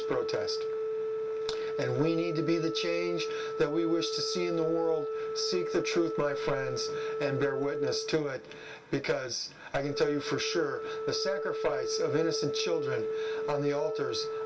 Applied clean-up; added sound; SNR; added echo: none; Organ; 2 dB; reverberation time 0.2 s.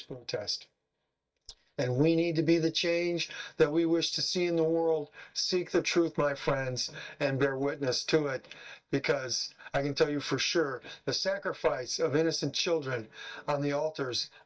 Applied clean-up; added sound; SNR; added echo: neural mask model DeepFilterNet 3.